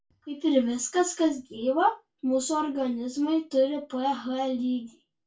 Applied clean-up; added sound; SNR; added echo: none; none; none; reverberation time 0.2 s.